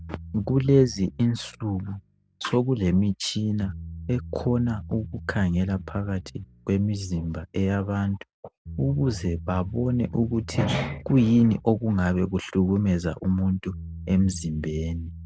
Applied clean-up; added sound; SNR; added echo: none; Bass guitar; 16 dB; none.